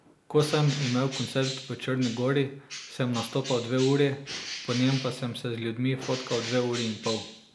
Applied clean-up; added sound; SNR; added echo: none; Bird; 12 dB; none.